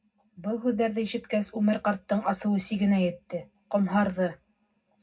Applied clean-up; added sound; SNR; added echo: none; none; none; reverberation time 0.3 s.